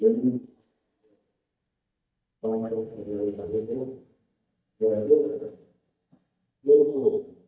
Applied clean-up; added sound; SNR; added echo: neural mask model DeepFilterNet 3.